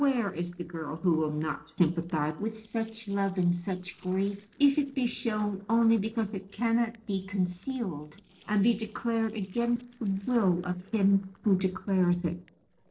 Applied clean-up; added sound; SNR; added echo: neural separator model SepFormer DNS4.